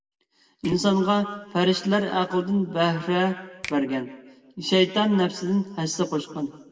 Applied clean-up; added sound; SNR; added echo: neural separator model SepFormer DNS4.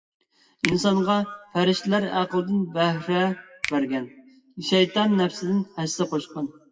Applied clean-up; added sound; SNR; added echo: classical method WPE with log-MMSE.